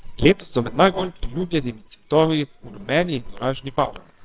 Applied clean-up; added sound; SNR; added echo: neural separator model SepFormer WHAMR!.